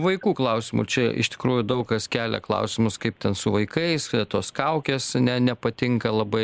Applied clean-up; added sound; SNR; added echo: none; none; none; none.